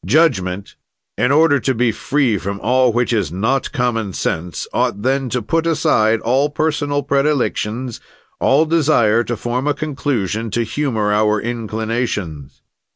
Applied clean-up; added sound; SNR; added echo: none; none; none; none.